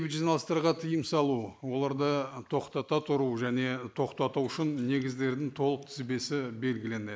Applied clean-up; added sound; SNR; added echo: neural mask model Resemble Enhance denoiser.